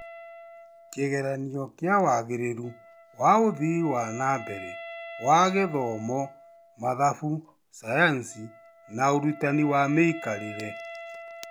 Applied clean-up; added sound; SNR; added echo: none; Wind instrument, woodwind instrument; 17 dB; none.